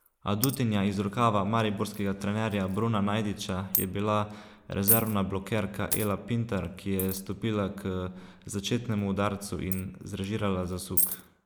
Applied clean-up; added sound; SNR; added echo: neural mask model Resemble Enhance denoiser.